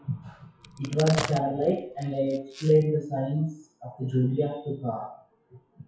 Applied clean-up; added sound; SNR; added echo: classical method WPE with log-MMSE.